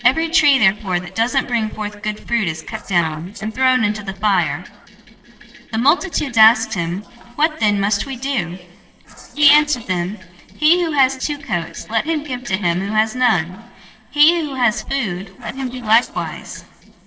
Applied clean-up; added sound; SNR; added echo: neural separator model SepFormer DNS4.